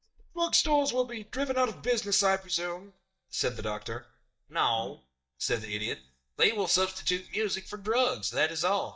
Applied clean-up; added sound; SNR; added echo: neural mask model DeepFilterNet 3.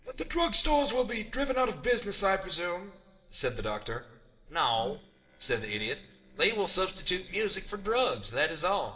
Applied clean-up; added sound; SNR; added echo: neural separator model SepFormer DNS4.